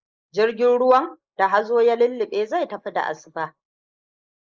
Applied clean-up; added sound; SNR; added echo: neural mask model Resemble Enhance denoiser.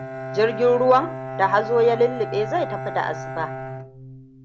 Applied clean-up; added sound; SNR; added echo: none; Bowed string instrument; 9 dB; none.